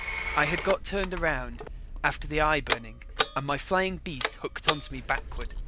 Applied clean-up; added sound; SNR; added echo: none; Telephone; 2 dB; none.